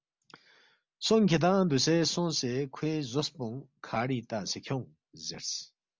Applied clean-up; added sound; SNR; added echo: none; none; none; none.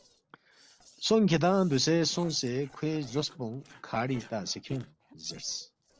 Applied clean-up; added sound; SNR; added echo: neural separator model SepFormer DNS4.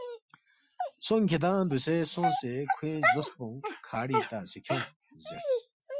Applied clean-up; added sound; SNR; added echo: classical method Wiener filter.